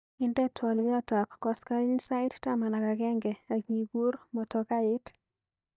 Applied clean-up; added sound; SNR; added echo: neural mask model DeepFilterNet 3.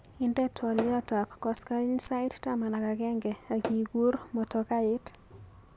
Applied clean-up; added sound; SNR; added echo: none; Tap / Hammer; 11 dB; none.